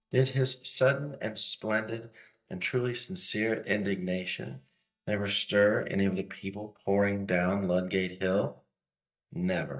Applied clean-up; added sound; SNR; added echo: neural mask model DeepFilterNet 3.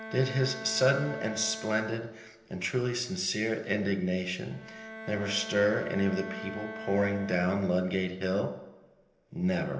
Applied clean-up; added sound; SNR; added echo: none; Bowed string instrument; 14 dB; reverberation time 0.8 s.